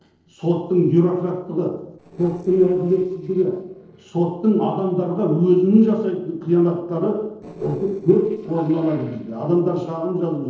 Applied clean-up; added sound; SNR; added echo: neural separator model SepFormer DNS4.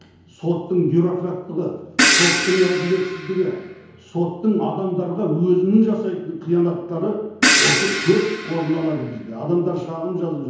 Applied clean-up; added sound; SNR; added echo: none; Crash cymbal; 0 dB; reverberation time 1.0 s.